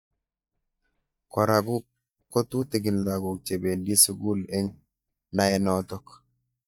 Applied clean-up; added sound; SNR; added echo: neural mask model DeepFilterNet 3.